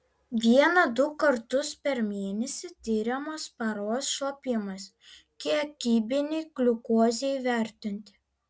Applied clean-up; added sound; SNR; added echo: none; none; none; none.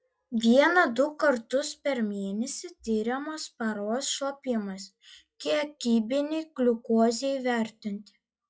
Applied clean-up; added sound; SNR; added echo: classical method log-MMSE.